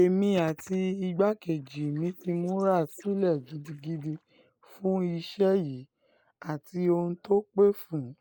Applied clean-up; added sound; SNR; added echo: neural mask model Resemble Enhance denoiser.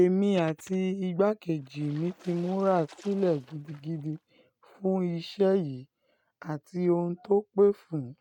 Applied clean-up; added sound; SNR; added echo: neural mask model RNNoise.